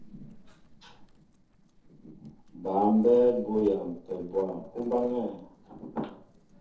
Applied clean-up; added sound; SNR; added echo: neural separator model SepFormer DNS4.